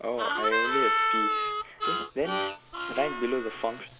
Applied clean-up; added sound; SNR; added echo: none; Harmonica; -3 dB; none.